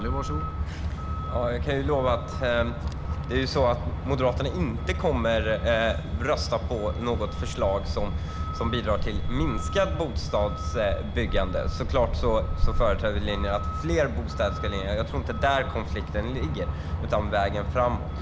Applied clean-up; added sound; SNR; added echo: none; Truck; 1 dB; none.